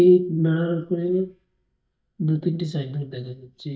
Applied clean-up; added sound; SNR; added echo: neural mask model DeepFilterNet 3.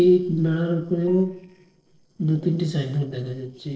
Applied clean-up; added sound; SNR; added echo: neural separator model SepFormer DNS4.